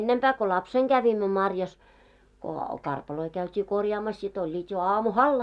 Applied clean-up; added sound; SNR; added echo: none; none; none; none.